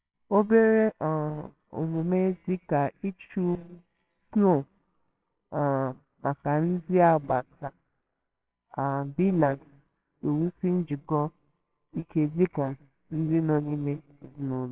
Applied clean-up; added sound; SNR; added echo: neural separator model SepFormer WHAMR!.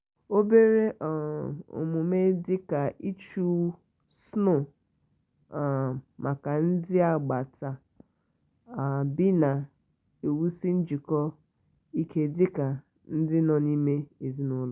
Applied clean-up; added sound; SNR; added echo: none; none; none; none.